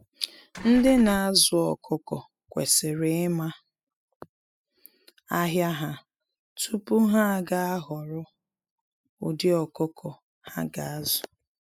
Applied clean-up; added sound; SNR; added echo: classical method spectral subtraction.